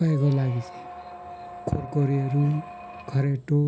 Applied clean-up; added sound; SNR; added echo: none; Squeak; 15 dB; none.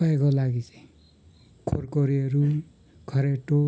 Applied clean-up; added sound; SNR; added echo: none; none; none; none.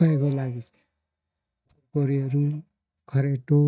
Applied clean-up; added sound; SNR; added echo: neural mask model DeepFilterNet 3.